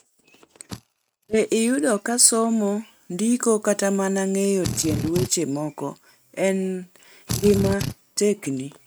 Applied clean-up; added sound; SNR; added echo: neural mask model RNNoise.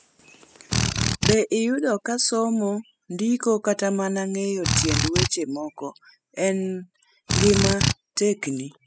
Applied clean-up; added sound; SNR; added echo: classical method spectral subtraction.